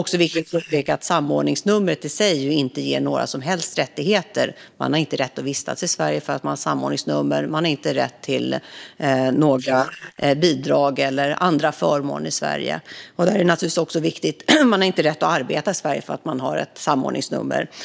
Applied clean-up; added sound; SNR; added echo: neural mask model Resemble Enhance denoiser.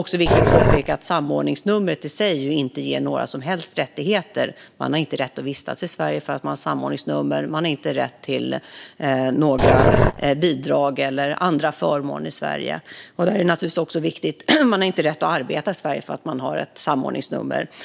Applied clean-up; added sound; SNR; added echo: none; Growling; -5 dB; none.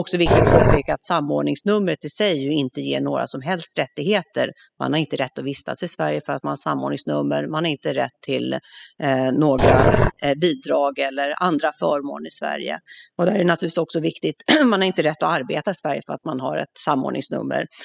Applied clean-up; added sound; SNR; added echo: classical method spectral subtraction.